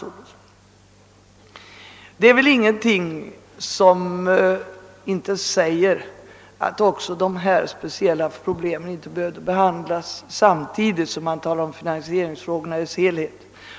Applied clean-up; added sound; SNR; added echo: none; none; none; none.